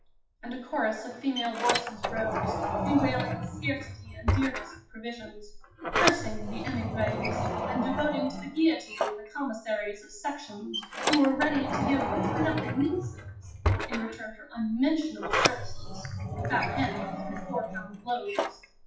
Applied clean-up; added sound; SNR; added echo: classical method WPE with log-MMSE.